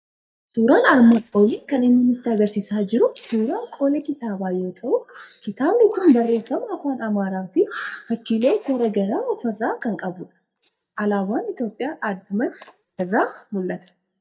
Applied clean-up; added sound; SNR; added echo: neural mask model DeepFilterNet 3.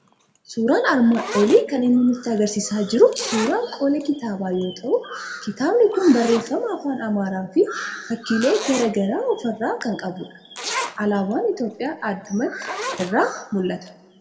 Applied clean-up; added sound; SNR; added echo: none; Zipper (clothing); 14 dB; reverberation time 1.3 s.